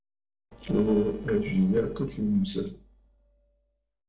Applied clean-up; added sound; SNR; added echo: neural separator model SepFormer DNS4.